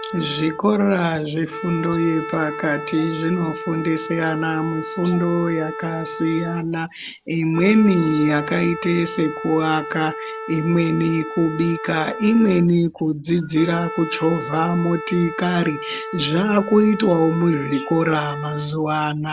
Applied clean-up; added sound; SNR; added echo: none; Wind instrument, woodwind instrument; 11 dB; none.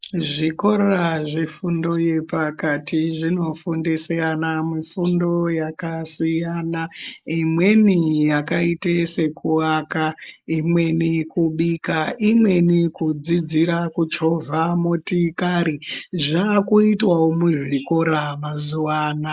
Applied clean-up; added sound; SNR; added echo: neural mask model Resemble Enhance denoiser.